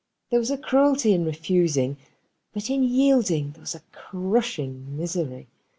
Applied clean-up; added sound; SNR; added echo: none; none; none; none.